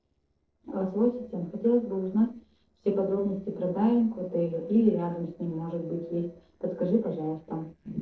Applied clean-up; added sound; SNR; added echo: neural separator model SepFormer DNS4.